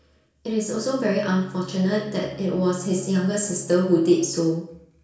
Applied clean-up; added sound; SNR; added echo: none; Bowed string instrument; 18 dB; reverberation time 0.6 s.